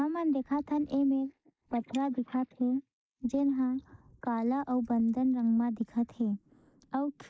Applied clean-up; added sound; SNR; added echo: neural mask model Resemble Enhance denoiser.